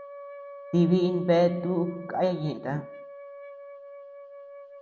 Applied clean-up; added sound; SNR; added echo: none; Wind instrument, woodwind instrument; 15 dB; none.